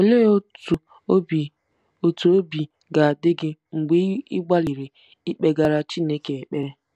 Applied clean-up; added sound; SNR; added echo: none; none; none; none.